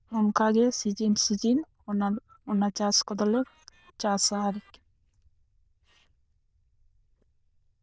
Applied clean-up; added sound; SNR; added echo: neural diffusion model UNIVERSE++.